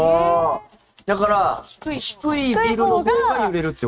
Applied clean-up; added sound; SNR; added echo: neural mask model RNNoise.